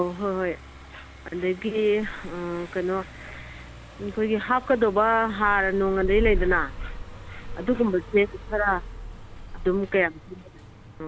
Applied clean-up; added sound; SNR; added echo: none; Car passing by; 9 dB; none.